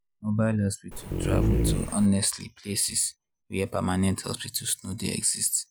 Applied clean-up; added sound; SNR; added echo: none; Dog; -2 dB; none.